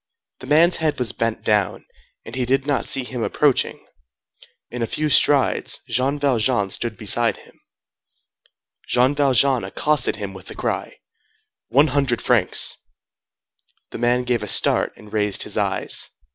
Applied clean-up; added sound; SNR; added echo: none; none; none; none.